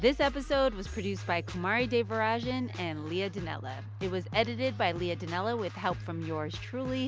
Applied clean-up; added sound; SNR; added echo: none; none; none; none.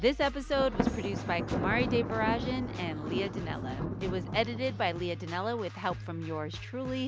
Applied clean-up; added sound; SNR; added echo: none; Thunder; 5 dB; none.